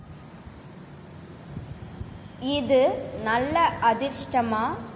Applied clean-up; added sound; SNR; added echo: none; none; none; none.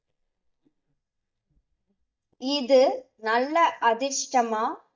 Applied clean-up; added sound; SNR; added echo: neural mask model DeepFilterNet 3.